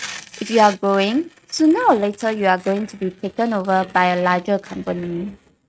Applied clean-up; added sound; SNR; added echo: neural mask model RNNoise.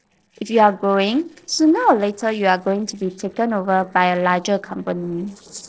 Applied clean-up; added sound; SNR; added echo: neural separator model SepFormer DNS4.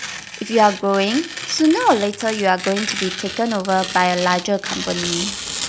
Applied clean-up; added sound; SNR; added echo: none; Tearing; 9 dB; none.